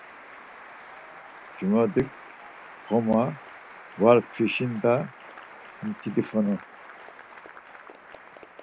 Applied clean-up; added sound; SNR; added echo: none; Applause; 17 dB; none.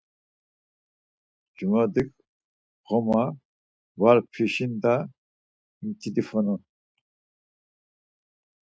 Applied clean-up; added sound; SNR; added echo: none; none; none; none.